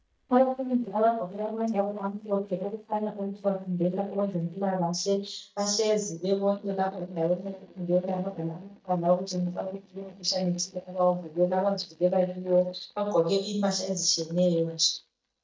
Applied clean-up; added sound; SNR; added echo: neural mask model DeepFilterNet 3.